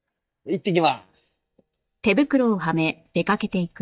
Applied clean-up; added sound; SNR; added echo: neural mask model DeepFilterNet 3.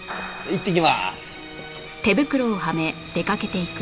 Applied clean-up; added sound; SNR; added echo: none; Clapping + Wind; 18 dB; none.